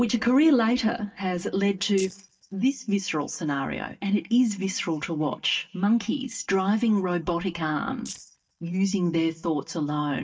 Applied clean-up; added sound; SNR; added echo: neural mask model DeepFilterNet 3.